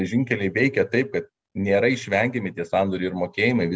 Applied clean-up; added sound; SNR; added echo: none; none; none; none.